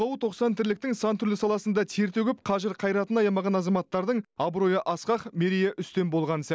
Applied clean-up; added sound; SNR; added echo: none; none; none; none.